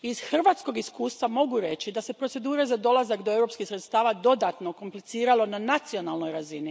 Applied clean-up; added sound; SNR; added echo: none; none; none; none.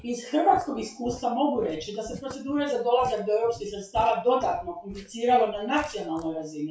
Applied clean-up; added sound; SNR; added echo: classical method WPE with log-MMSE.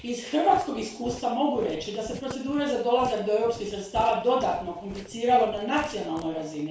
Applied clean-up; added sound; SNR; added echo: none; Walk, footsteps; 18 dB; reverberation time 0.4 s.